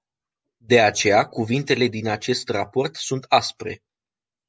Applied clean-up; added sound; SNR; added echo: none; none; none; none.